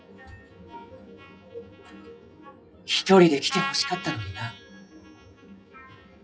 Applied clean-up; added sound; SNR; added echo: classical method WPE with log-MMSE.